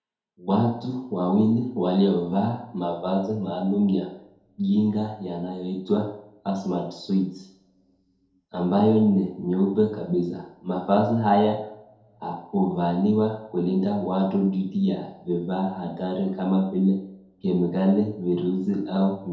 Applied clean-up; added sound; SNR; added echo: none; none; none; reverberation time 2.0 s.